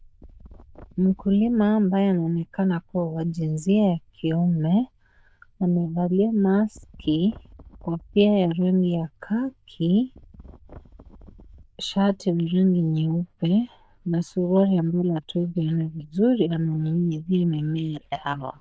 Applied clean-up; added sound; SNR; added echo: neural diffusion model UNIVERSE++.